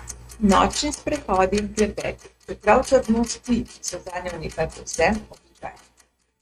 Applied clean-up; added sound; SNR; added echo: neural mask model RNNoise.